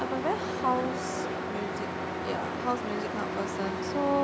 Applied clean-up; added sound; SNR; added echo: none; Truck; 0 dB; none.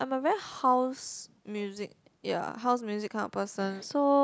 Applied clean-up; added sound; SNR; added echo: none; none; none; none.